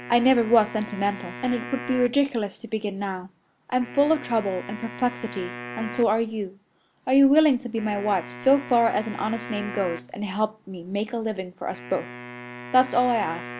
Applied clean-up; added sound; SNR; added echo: none; Wind instrument, woodwind instrument; 15 dB; none.